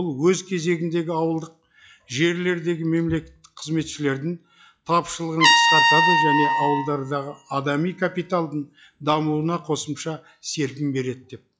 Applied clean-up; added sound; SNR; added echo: classical method log-MMSE.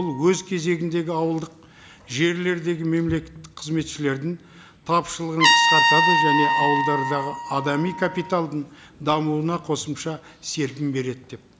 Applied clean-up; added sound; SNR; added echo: none; Trumpet; 1 dB; none.